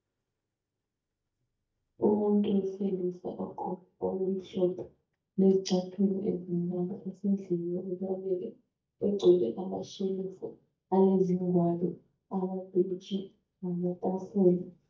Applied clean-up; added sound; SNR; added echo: neural mask model DeepFilterNet 3.